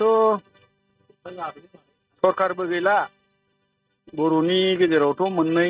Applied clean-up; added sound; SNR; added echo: neural mask model RNNoise.